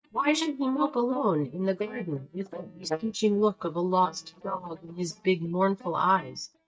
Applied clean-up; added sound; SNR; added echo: neural mask model DeepFilterNet 3.